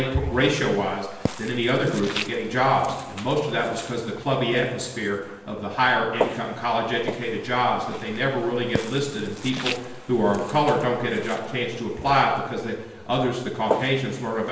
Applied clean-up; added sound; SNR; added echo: none; Walk, footsteps; 11 dB; reverberation time 0.8 s.